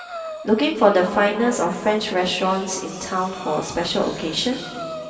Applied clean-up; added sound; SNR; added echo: none; Breathing; 16 dB; reverberation time 2.4 s.